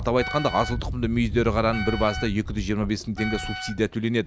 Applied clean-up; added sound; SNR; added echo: none; Wind instrument, woodwind instrument; 13 dB; none.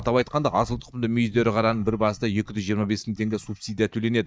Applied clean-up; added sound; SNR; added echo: neural mask model DeepFilterNet 3.